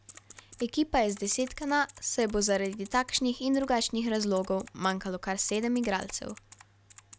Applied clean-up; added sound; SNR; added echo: none; Typing; 19 dB; none.